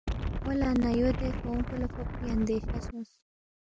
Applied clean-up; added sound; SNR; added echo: none; Wind; 1 dB; none.